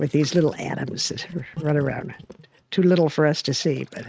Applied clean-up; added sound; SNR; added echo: neural mask model RNNoise.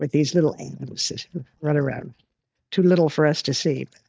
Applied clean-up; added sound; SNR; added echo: neural mask model DeepFilterNet 3.